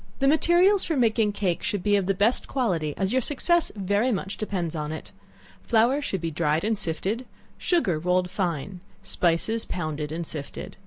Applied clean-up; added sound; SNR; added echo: none; none; none; none.